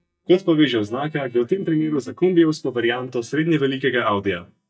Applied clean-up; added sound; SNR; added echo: neural mask model DeepFilterNet 3.